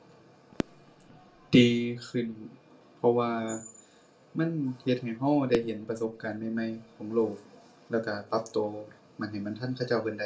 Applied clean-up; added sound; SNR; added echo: none; Fireworks; 13 dB; reverberation time 0.2 s.